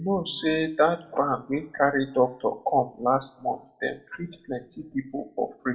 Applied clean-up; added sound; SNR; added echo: none; none; none; reverberation time 0.5 s.